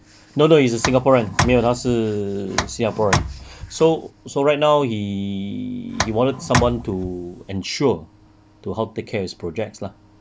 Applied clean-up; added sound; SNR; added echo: none; Tick; 6 dB; none.